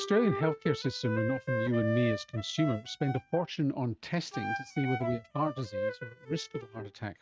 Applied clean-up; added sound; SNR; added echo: neural mask model RNNoise.